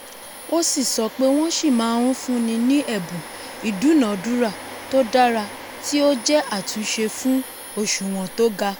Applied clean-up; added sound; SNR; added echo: none; Domestic sounds, home sounds; 15 dB; none.